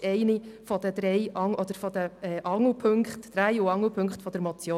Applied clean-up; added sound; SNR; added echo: none; none; none; none.